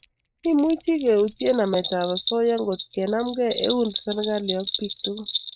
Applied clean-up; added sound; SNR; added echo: neural mask model RNNoise.